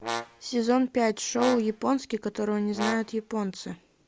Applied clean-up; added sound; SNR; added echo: none; Brass instrument; 11 dB; none.